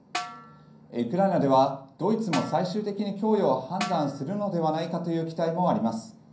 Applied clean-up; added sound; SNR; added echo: none; Snare drum; 12 dB; reverberation time 0.6 s.